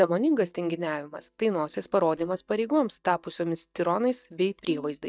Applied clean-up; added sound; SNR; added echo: neural mask model DeepFilterNet 3.